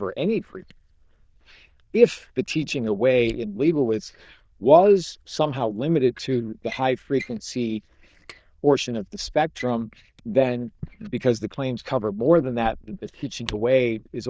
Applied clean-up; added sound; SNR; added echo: neural diffusion model UNIVERSE++.